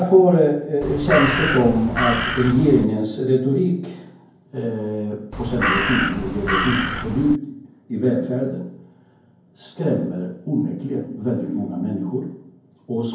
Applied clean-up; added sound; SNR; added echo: none; Crow; 2 dB; reverberation time 0.9 s.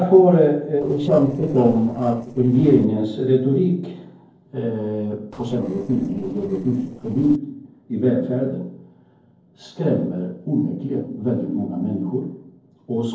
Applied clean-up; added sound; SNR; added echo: neural separator model SepFormer DNS4.